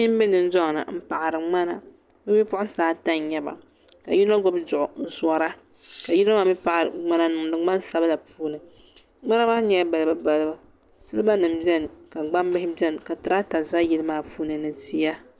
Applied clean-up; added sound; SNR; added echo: none; none; none; none.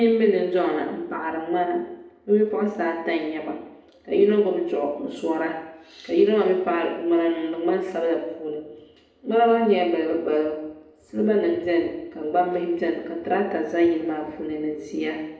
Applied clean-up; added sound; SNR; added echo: none; none; none; reverberation time 0.8 s.